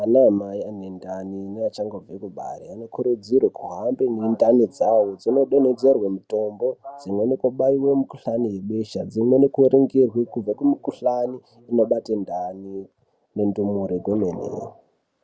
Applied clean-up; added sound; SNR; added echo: none; none; none; none.